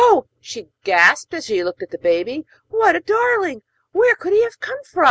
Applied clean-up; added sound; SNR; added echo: none; none; none; none.